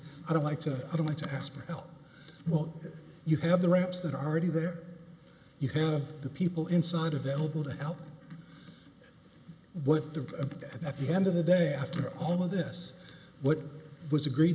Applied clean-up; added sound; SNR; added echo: none; none; none; none.